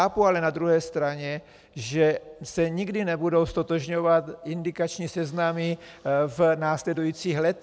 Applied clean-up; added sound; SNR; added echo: none; none; none; none.